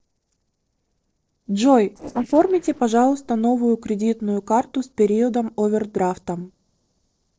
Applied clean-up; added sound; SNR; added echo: neural separator model SepFormer DNS4.